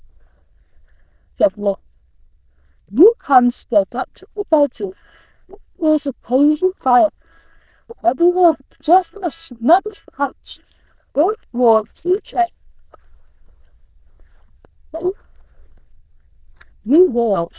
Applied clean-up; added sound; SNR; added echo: neural diffusion model UNIVERSE++.